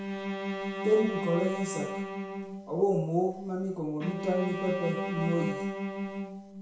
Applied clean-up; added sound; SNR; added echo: none; Bowed string instrument; 4 dB; reverberation time 0.6 s.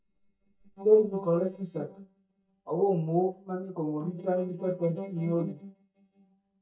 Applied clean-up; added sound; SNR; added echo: neural mask model DeepFilterNet 3.